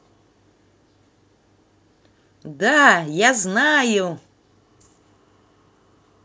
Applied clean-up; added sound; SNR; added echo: none; none; none; none.